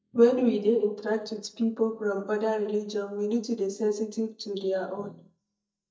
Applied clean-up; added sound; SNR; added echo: neural mask model DeepFilterNet 3.